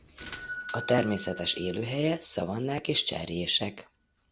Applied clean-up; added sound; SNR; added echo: none; Doorbell; 0 dB; none.